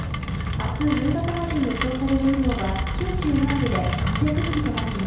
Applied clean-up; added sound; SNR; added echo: none; Rain; 0 dB; reverberation time 1.0 s.